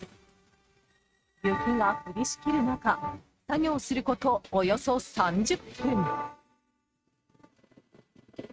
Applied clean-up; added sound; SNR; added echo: neural mask model RNNoise.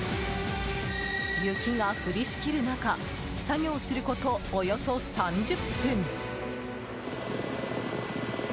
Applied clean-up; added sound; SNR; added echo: none; none; none; none.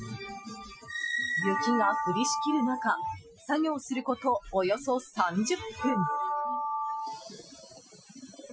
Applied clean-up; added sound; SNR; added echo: classical method Wiener filter.